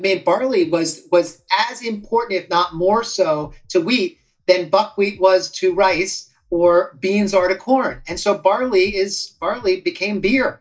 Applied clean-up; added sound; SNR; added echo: neural mask model DeepFilterNet 3.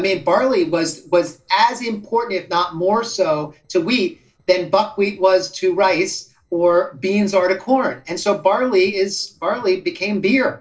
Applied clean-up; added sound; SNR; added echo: neural separator model SepFormer DNS4.